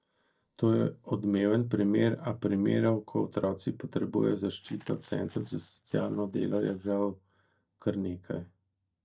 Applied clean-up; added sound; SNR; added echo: neural mask model DeepFilterNet 3.